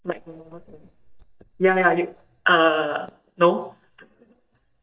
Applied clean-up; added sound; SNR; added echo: neural mask model DeepFilterNet 3.